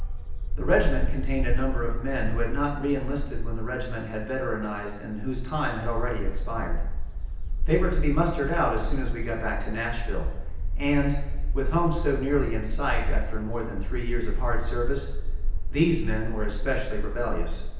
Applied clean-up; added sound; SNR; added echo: none; Bark; -4 dB; reverberation time 0.9 s.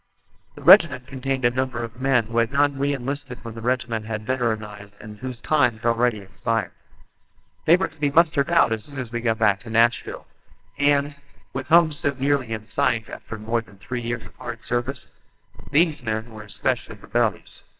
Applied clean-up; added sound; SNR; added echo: neural separator model SepFormer WHAMR!.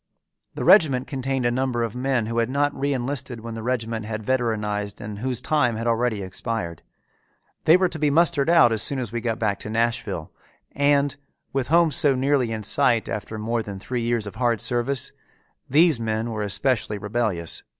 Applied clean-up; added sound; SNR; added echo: none; none; none; none.